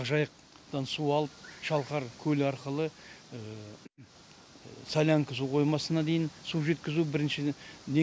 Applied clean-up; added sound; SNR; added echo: none; none; none; none.